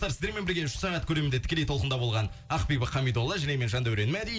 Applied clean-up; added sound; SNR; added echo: none; none; none; none.